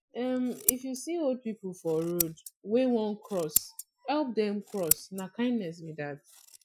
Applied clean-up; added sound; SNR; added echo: classical method Wiener filter.